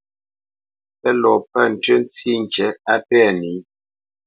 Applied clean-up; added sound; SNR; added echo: none; none; none; none.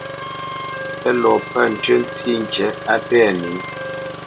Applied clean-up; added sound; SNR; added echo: none; Wind instrument, woodwind instrument + Engine starting; 9 dB; none.